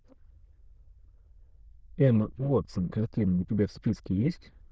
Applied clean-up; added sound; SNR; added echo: neural diffusion model UNIVERSE++.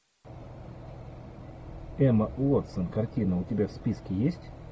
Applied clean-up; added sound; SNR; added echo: none; none; none; none.